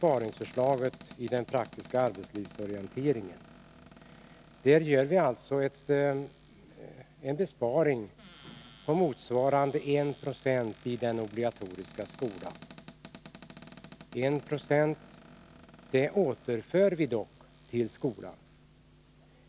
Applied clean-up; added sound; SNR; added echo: none; Cupboard open or close; 19 dB; none.